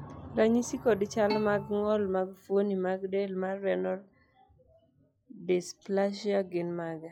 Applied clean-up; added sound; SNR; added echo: classical method log-MMSE.